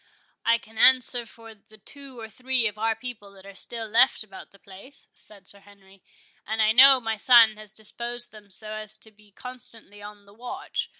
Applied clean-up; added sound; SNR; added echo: none; none; none; none.